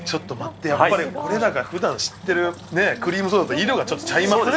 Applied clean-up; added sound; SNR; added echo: none; Engine; 20 dB; none.